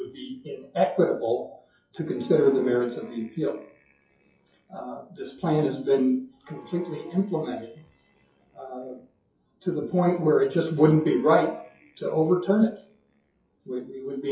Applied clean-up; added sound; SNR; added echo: classical method WPE with log-MMSE.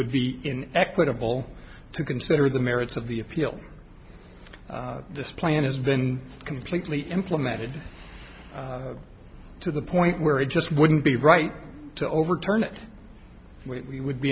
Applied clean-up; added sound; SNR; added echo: none; none; none; none.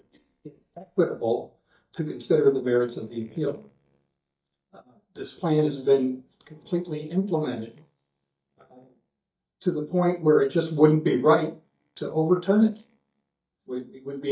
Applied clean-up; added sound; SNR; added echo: neural mask model DeepFilterNet 3.